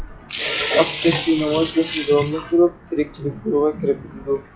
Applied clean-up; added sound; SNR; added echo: classical method log-MMSE.